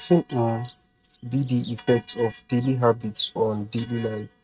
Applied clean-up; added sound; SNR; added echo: neural mask model RNNoise.